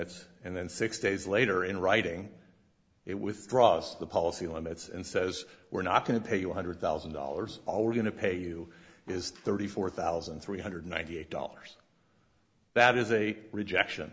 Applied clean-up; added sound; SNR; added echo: none; none; none; none.